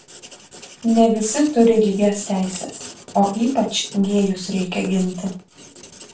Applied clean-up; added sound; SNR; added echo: none; Writing; 19 dB; reverberation time 0.3 s.